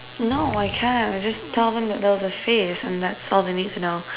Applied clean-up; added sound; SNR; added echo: none; Slam + Snare drum; 15 dB; none.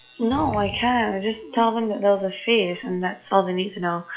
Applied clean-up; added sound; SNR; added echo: classical method log-MMSE.